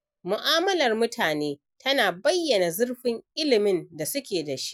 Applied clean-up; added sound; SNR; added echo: none; none; none; none.